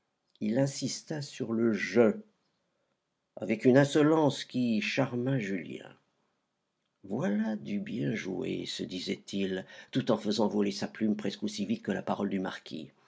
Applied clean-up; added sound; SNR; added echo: none; none; none; none.